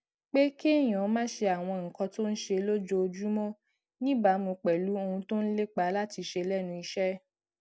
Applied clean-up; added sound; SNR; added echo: none; none; none; none.